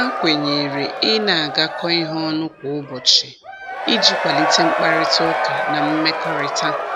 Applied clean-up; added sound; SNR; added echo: none; Crowd / Cheering; 2 dB; none.